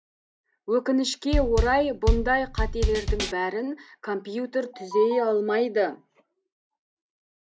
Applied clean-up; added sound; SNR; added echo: none; Drum kit; -1 dB; none.